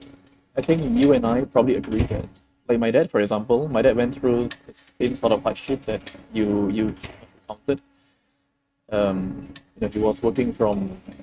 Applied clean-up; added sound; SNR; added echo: neural mask model RNNoise.